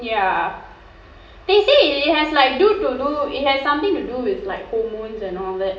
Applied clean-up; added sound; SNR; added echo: none; none; none; reverberation time 0.8 s.